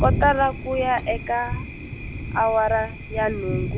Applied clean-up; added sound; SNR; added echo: none; Thunder; 4 dB; none.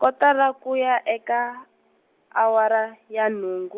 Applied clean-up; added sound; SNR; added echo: none; none; none; none.